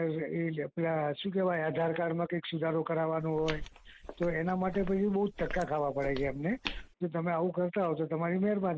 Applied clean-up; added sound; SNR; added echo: none; Walk, footsteps; 10 dB; none.